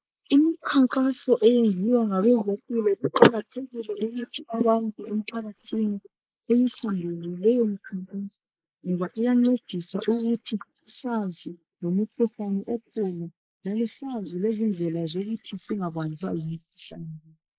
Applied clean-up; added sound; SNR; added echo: neural mask model Resemble Enhance denoiser.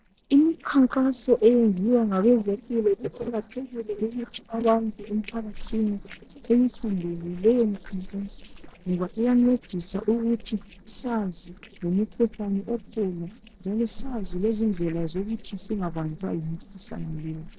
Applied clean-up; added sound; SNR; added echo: neural separator model SepFormer DNS4.